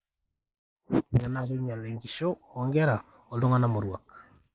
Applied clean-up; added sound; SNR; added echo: neural mask model Resemble Enhance denoiser.